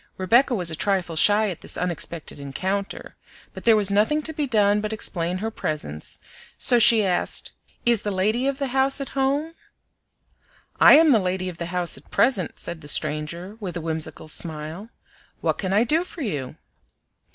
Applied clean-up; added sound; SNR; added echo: none; none; none; none.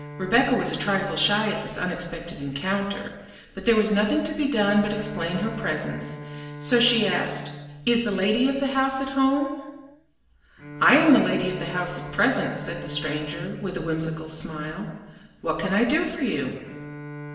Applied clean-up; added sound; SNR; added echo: none; Bowed string instrument; 15 dB; reverberation time 1.0 s.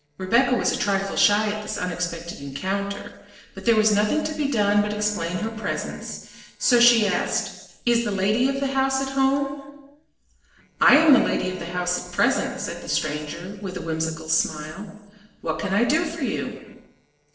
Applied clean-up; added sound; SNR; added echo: neural separator model SepFormer DNS4.